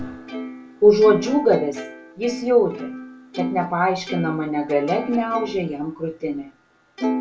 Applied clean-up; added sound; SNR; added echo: none; Plucked string instrument; 10 dB; reverberation time 0.2 s.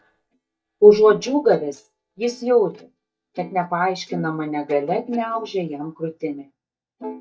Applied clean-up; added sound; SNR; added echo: neural mask model DeepFilterNet 3.